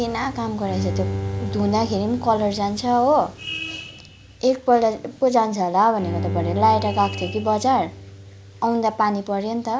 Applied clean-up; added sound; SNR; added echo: none; Bowed string instrument; 10 dB; none.